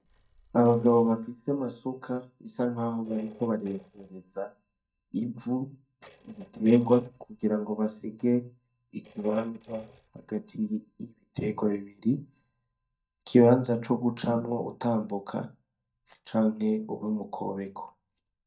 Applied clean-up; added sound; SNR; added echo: neural mask model DeepFilterNet 3.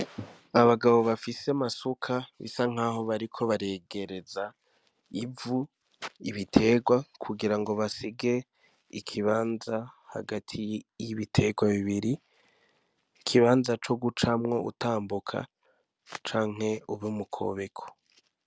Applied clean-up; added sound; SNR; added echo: none; none; none; none.